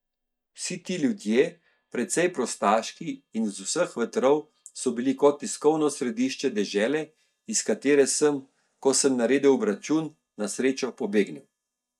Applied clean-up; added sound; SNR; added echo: neural mask model DeepFilterNet 3.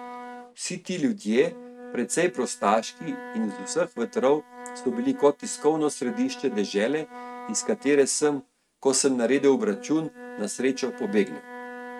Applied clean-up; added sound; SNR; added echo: neural mask model RNNoise.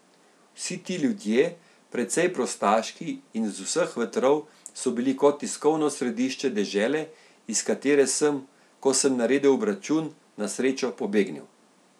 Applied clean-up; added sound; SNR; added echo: none; none; none; none.